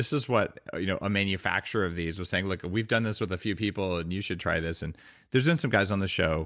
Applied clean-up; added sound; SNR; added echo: none; none; none; none.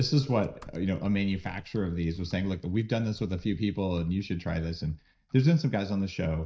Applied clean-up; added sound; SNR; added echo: neural mask model DeepFilterNet 3.